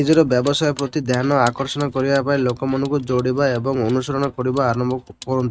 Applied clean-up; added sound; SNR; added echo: neural mask model RNNoise.